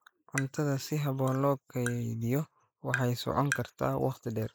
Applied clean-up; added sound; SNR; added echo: neural mask model Resemble Enhance denoiser.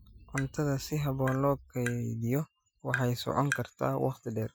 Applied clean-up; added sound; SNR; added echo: classical method Wiener filter.